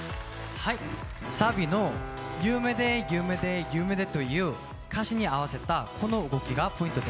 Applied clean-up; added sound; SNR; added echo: none; Bowed string instrument; 12 dB; none.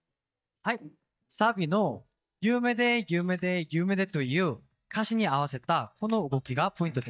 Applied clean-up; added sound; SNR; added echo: neural mask model DeepFilterNet 3.